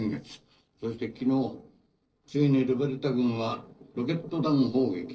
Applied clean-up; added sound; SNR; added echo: neural separator model SepFormer DNS4.